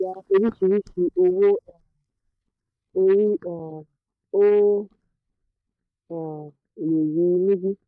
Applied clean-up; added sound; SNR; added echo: neural mask model DeepFilterNet 3.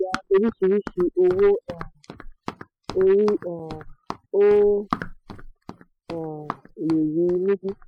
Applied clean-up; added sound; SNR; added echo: classical method spectral subtraction.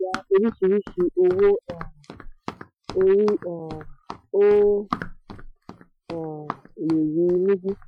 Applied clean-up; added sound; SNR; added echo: classical method Wiener filter.